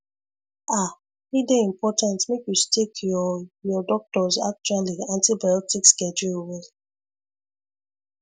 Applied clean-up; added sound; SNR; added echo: none; none; none; none.